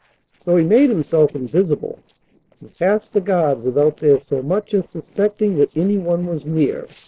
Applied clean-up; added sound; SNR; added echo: neural separator model SepFormer DNS4.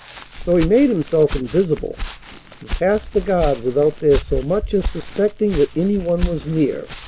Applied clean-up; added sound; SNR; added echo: none; Walk, footsteps; 9 dB; none.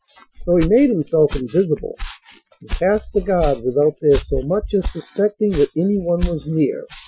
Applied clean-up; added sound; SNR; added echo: classical method Wiener filter.